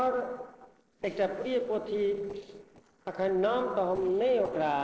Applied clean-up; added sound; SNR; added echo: neural separator model SepFormer DNS4.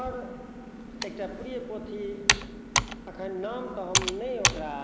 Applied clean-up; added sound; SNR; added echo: none; Computer keyboard; -5 dB; none.